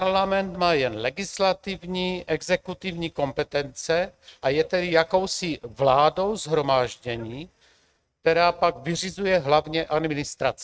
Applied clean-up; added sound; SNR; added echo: neural mask model RNNoise.